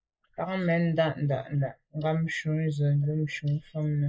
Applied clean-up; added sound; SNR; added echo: neural mask model Resemble Enhance denoiser.